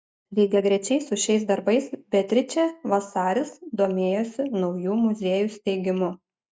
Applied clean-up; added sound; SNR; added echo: none; none; none; none.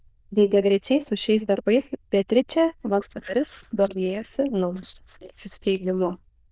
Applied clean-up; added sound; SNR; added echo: neural diffusion model UNIVERSE++.